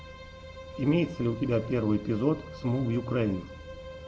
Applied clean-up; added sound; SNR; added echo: none; Bowed string instrument; 16 dB; none.